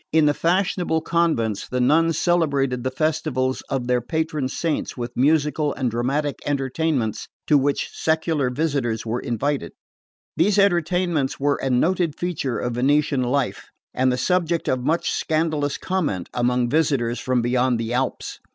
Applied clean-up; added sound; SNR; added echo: none; none; none; none.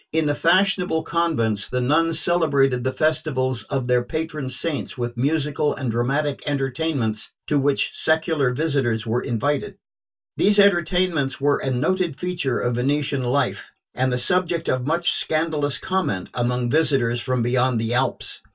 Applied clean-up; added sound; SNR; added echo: none; none; none; reverberation time 0.1 s.